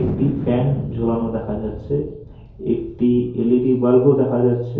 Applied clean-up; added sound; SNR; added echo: none; Thunder; 11 dB; reverberation time 2.4 s.